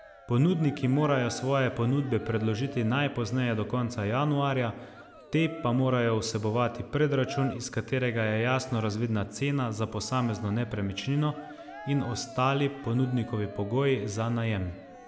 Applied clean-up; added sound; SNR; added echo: none; Cheering; 19 dB; none.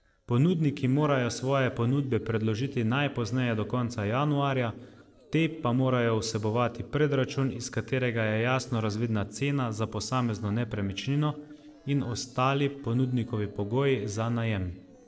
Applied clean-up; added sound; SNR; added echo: neural separator model SepFormer DNS4.